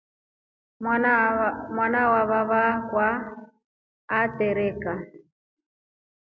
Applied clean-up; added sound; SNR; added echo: none; none; none; none.